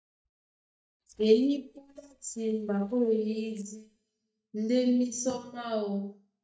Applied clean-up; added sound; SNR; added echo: neural mask model DeepFilterNet 3.